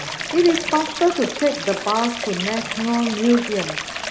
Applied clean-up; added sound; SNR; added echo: none; Stream; 7 dB; none.